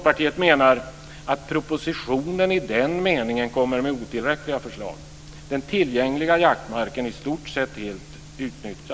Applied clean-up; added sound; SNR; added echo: none; none; none; none.